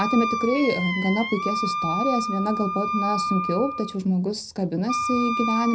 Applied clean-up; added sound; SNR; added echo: none; Wind instrument, woodwind instrument; 3 dB; reverberation time 0.4 s.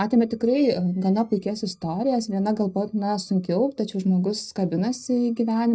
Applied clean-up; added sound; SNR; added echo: neural mask model DeepFilterNet 3.